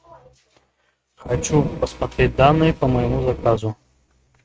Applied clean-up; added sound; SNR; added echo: neural mask model RNNoise.